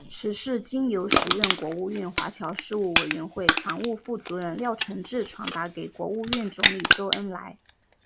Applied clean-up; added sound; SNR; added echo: none; Crushing; -1 dB; none.